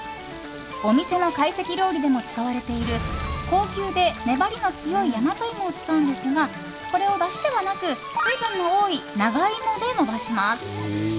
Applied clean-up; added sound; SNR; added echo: none; Frying (food); 19 dB; none.